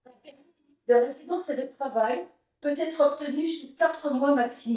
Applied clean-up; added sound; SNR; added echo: neural mask model DeepFilterNet 3.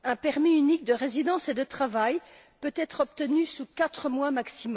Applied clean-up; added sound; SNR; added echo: none; none; none; none.